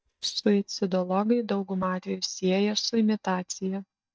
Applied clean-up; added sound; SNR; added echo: neural mask model DeepFilterNet 3.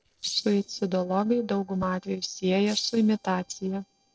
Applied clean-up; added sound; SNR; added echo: neural separator model SepFormer DNS4.